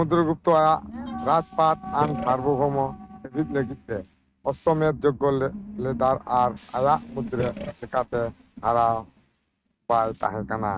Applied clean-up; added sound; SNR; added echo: neural mask model RNNoise.